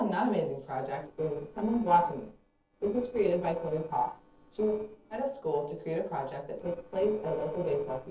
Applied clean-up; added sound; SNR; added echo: neural separator model SepFormer DNS4.